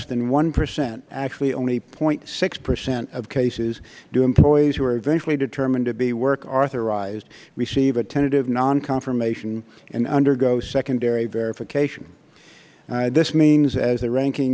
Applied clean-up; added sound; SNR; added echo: none; none; none; none.